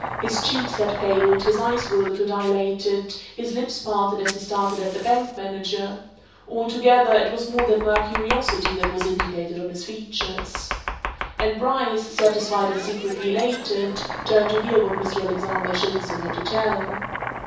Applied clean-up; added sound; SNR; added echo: none; Domestic sounds, home sounds; 8 dB; reverberation time 0.6 s.